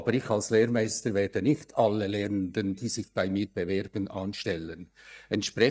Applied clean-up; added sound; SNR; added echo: neural mask model DeepFilterNet 3.